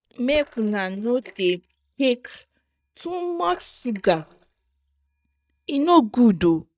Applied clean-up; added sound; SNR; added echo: neural mask model DeepFilterNet 3.